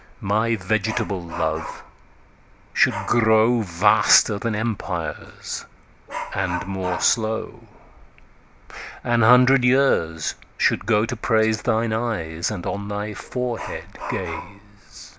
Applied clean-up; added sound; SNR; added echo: none; Dog; 15 dB; none.